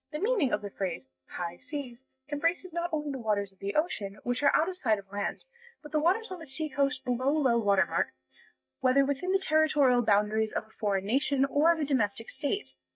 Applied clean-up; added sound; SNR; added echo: neural mask model DeepFilterNet 3.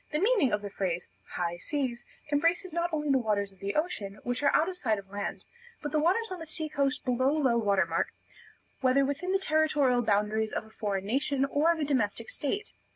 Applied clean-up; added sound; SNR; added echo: none; none; none; none.